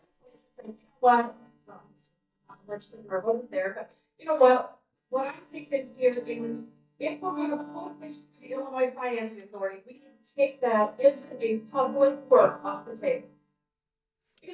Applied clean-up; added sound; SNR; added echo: neural mask model DeepFilterNet 3.